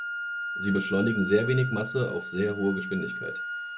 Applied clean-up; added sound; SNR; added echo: none; Wind instrument, woodwind instrument; 6 dB; none.